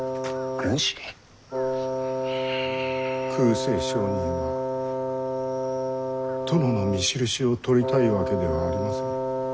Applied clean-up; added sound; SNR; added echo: none; Wind instrument, woodwind instrument; 0 dB; none.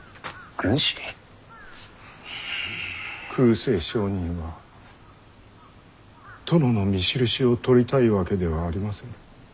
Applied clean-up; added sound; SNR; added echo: none; none; none; none.